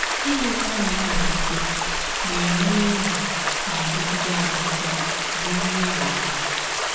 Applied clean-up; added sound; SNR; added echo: none; Stream; -4 dB; reverberation time 1.1 s.